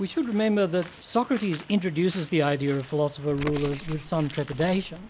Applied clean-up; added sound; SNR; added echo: none; Bird; 16 dB; none.